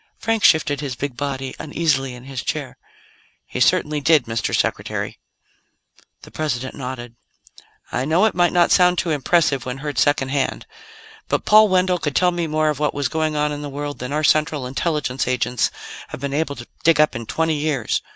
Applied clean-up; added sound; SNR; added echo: none; none; none; none.